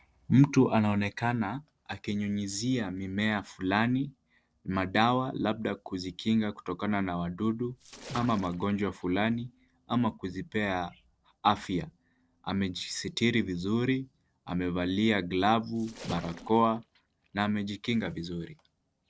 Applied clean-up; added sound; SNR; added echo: neural separator model SepFormer DNS4.